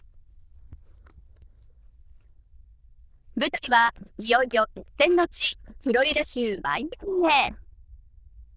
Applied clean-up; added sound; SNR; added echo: neural diffusion model UNIVERSE++.